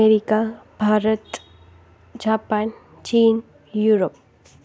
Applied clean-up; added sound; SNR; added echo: none; none; none; none.